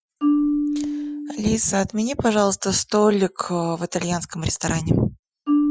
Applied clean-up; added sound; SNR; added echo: classical method Wiener filter.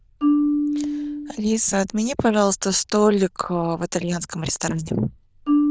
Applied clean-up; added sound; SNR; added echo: neural diffusion model UNIVERSE++.